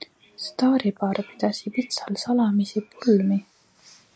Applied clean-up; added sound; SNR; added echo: none; none; none; none.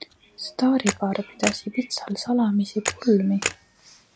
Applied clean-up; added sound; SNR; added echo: none; Camera; 9 dB; none.